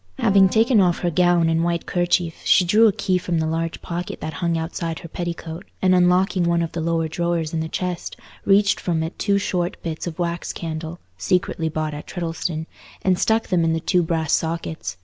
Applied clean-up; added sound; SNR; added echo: none; Plucked string instrument; 18 dB; none.